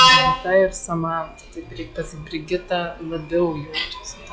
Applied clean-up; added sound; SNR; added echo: classical method log-MMSE.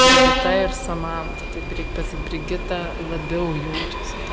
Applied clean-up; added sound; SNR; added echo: none; Subway, metro, underground; -3 dB; none.